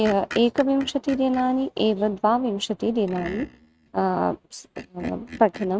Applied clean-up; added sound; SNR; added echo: neural mask model RNNoise.